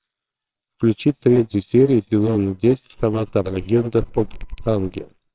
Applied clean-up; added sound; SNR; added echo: neural separator model SepFormer WHAMR!.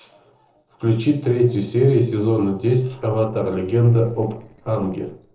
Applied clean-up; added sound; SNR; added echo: neural separator model SepFormer DNS4.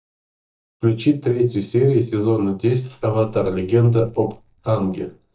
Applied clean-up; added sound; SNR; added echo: neural mask model DeepFilterNet 3.